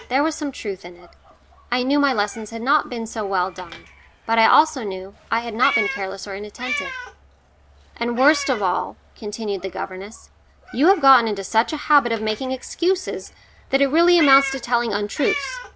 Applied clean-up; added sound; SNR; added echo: none; Meow; 12 dB; none.